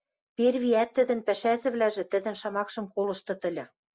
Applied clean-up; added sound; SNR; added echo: none; none; none; none.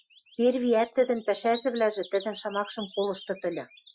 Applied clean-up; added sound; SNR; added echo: classical method Wiener filter.